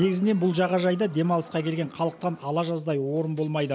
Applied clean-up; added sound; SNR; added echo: none; none; none; none.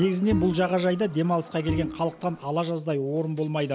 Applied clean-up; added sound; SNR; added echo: none; Bowed string instrument; 7 dB; none.